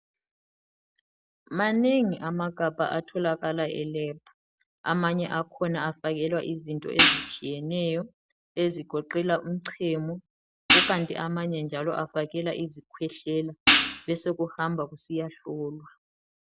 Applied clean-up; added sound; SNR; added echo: none; Hi-hat; -5 dB; none.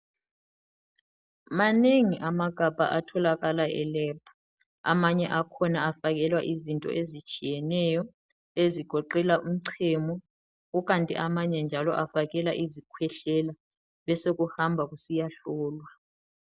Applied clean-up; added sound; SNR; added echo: none; none; none; none.